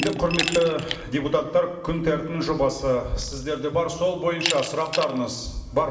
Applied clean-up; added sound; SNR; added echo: none; Glass; 10 dB; reverberation time 1.2 s.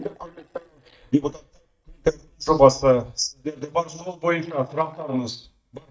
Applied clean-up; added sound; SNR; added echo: neural mask model DeepFilterNet 3.